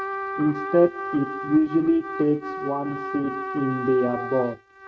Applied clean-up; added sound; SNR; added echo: neural mask model RNNoise.